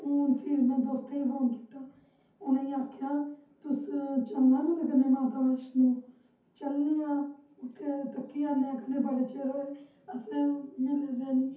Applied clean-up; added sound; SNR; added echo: none; none; none; reverberation time 0.5 s.